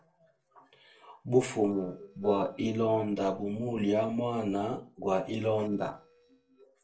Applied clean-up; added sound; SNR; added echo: neural separator model SepFormer DNS4.